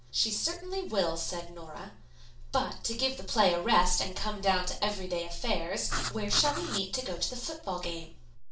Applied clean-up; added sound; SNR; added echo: none; Writing; 5 dB; reverberation time 0.3 s.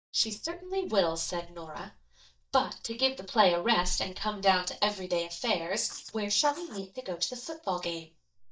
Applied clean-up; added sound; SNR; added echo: neural mask model DeepFilterNet 3.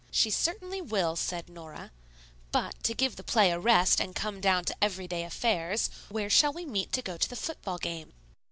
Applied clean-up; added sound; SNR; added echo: none; none; none; none.